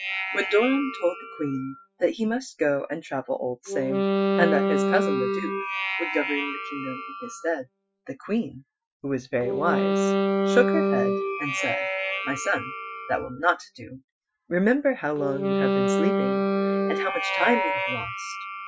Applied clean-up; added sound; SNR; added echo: classical method Wiener filter.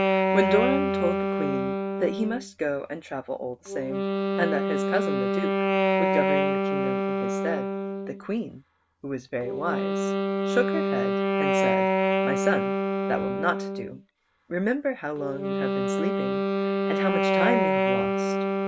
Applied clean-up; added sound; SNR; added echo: none; Wind instrument, woodwind instrument; -5 dB; none.